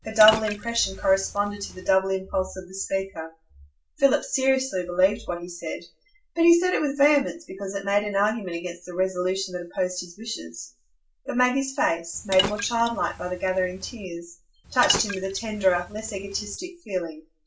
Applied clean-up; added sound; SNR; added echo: none; Liquid; 8 dB; reverberation time 0.2 s.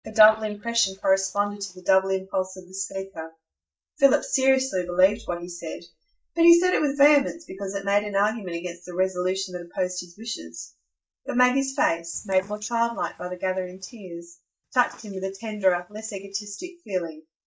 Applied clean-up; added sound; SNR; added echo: neural mask model DeepFilterNet 3.